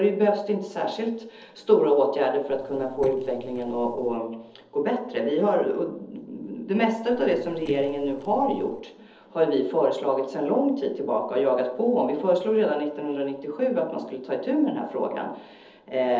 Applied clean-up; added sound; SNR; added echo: neural separator model SepFormer DNS4.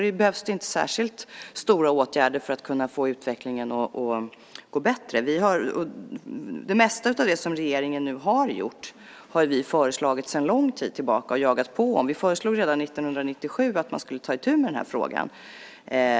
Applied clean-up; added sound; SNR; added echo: none; none; none; none.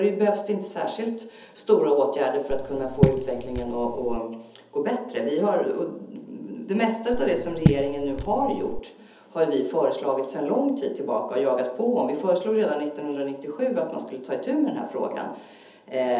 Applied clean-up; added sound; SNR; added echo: none; Raindrop / Drip; 1 dB; reverberation time 0.7 s.